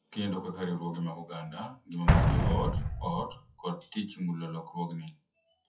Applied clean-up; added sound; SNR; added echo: classical method WPE with log-MMSE.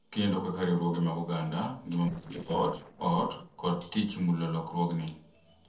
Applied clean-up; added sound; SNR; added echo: neural separator model SepFormer DNS4.